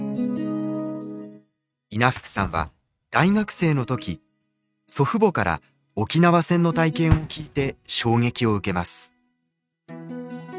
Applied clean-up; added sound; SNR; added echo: neural mask model RNNoise.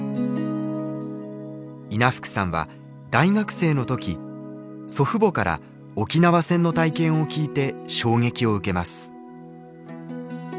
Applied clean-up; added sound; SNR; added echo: none; none; none; none.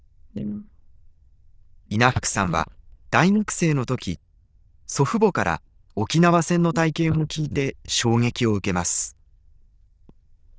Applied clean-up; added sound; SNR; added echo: neural diffusion model UNIVERSE++.